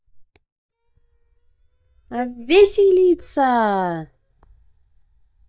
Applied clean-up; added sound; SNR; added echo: neural mask model DeepFilterNet 3.